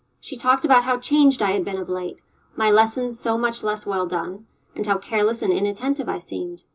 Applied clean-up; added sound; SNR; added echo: none; none; none; reverberation time 0.2 s.